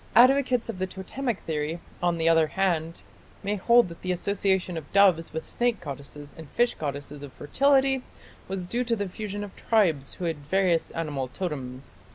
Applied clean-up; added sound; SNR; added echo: none; none; none; none.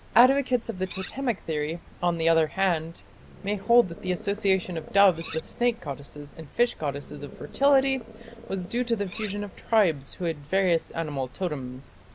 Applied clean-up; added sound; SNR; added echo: none; Cutlery, silverware + Animal; 18 dB; none.